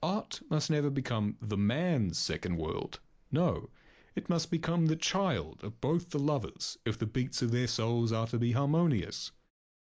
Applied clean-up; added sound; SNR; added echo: neural mask model Resemble Enhance denoiser.